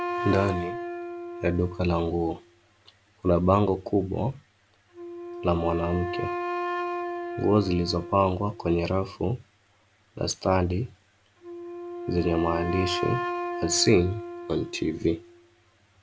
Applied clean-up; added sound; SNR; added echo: none; Wind instrument, woodwind instrument; 8 dB; none.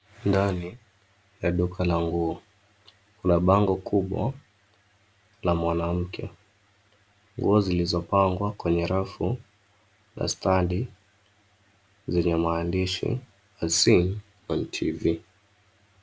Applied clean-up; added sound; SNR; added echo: none; none; none; none.